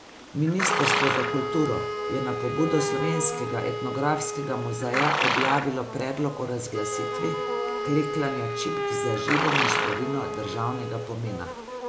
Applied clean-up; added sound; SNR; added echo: none; Wind instrument, woodwind instrument + Livestock, farm animals, working animals; 0 dB; none.